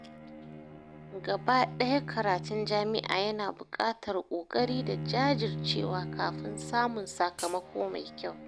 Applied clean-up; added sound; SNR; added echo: none; Bowed string instrument + Hi-hat; 8 dB; none.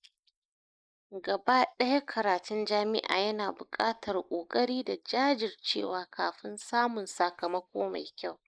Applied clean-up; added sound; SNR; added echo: neural mask model Resemble Enhance denoiser.